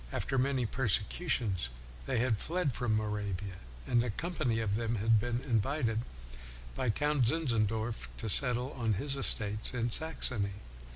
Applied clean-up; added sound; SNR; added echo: none; none; none; none.